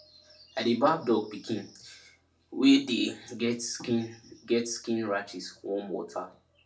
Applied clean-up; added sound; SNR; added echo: none; none; none; reverberation time 0.3 s.